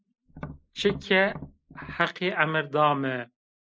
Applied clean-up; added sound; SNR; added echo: neural mask model Resemble Enhance denoiser.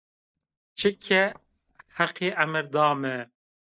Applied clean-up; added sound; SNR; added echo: neural mask model DeepFilterNet 3.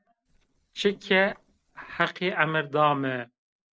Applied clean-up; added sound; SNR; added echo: neural separator model SepFormer DNS4.